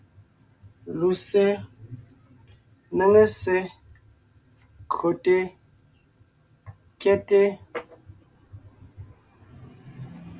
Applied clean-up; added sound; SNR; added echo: none; none; none; none.